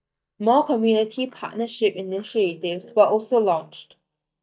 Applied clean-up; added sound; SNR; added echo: neural mask model DeepFilterNet 3.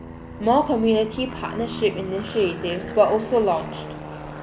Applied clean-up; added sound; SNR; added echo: none; Aircraft; 11 dB; none.